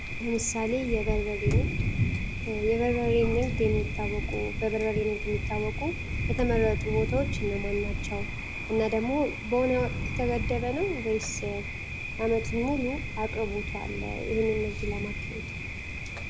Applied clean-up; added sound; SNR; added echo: none; Thunder; 1 dB; none.